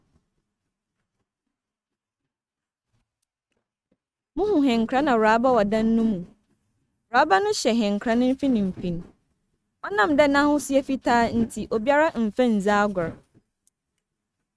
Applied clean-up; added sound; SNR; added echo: neural mask model RNNoise.